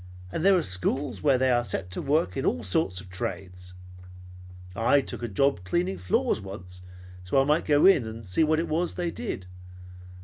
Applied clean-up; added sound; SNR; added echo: none; none; none; none.